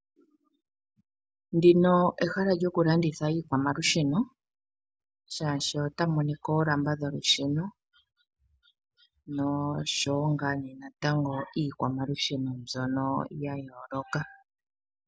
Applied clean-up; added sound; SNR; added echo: none; none; none; none.